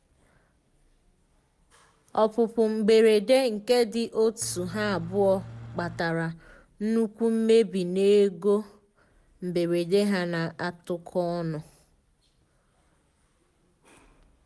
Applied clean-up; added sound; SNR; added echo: none; Engine / Truck; 14 dB; none.